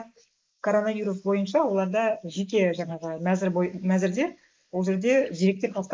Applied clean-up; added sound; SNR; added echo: neural mask model Resemble Enhance denoiser.